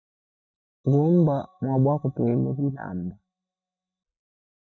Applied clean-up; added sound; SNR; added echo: neural mask model DeepFilterNet 3.